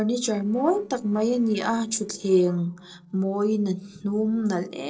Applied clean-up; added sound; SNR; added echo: neural separator model SepFormer DNS4.